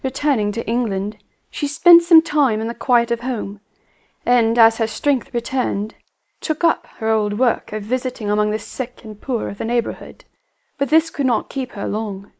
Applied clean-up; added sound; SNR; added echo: neural mask model Resemble Enhance denoiser.